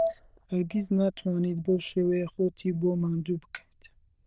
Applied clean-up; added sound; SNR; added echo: neural diffusion model UNIVERSE++.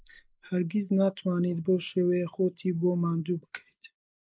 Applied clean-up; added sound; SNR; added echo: neural mask model Resemble Enhance denoiser.